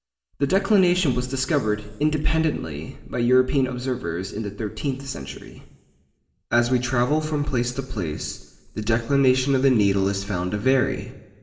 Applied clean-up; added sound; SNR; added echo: none; none; none; reverberation time 1.1 s.